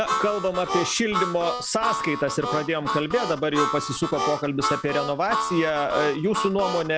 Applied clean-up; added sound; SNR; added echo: none; Harmonica; 4 dB; none.